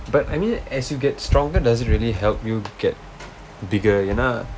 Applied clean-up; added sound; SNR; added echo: none; none; none; none.